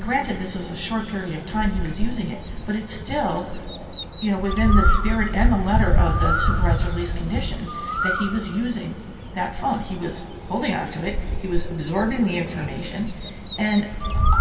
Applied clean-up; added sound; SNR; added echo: none; Bird; -2 dB; reverberation time 2.4 s.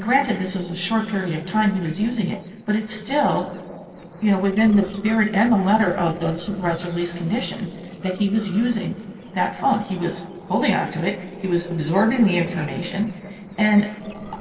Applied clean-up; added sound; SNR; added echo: neural separator model SepFormer DNS4.